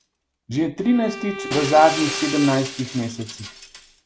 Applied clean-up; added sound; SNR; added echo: none; Shatter + Bowed string instrument; 9 dB; none.